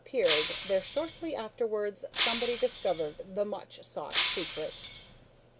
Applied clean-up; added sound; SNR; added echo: none; Shatter; -4 dB; none.